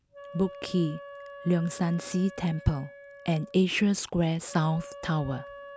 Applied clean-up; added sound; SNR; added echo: none; Wind instrument, woodwind instrument; 17 dB; none.